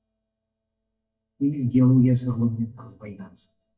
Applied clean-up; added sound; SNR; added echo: neural mask model DeepFilterNet 3.